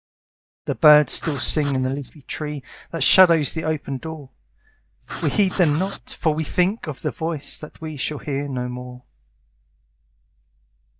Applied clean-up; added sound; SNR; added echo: neural mask model DeepFilterNet 3.